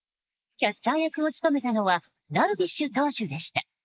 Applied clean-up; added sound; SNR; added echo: neural mask model Resemble Enhance denoiser.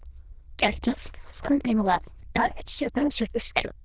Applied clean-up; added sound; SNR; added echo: neural diffusion model UNIVERSE++.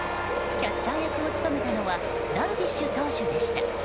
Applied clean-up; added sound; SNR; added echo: none; Trumpet; 12 dB; none.